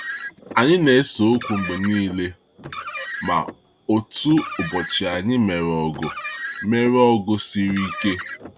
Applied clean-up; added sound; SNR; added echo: none; Car; 13 dB; none.